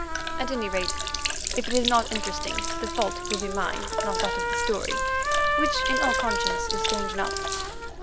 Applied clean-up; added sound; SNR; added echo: none; Sink (filling or washing) + Trumpet; -3 dB; none.